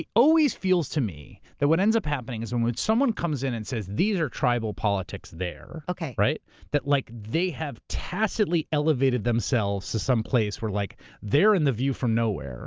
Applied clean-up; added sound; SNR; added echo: none; none; none; none.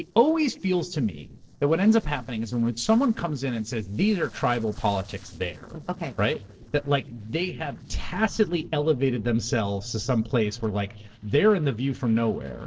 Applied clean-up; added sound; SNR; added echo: neural separator model SepFormer DNS4.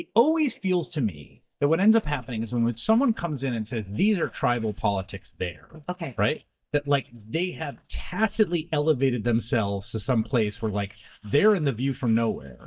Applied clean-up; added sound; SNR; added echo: neural mask model DeepFilterNet 3.